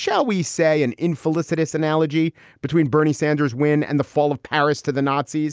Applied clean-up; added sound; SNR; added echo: none; none; none; none.